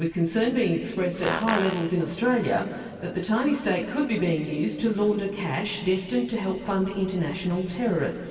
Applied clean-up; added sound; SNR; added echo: none; Fart; 10 dB; reverberation time 2.5 s.